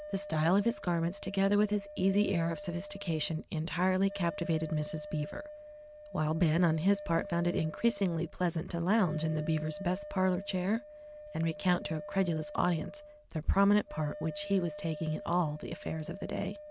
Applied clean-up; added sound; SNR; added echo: none; Wind instrument, woodwind instrument; 14 dB; none.